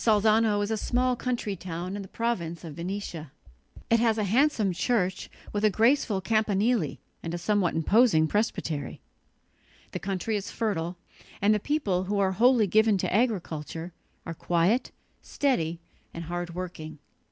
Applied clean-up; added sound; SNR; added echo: none; none; none; none.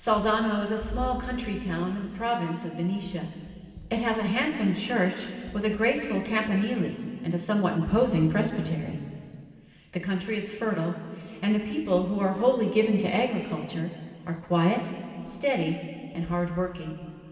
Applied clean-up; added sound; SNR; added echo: none; none; none; reverberation time 2.4 s.